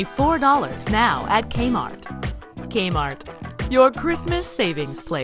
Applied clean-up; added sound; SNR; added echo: none; none; none; none.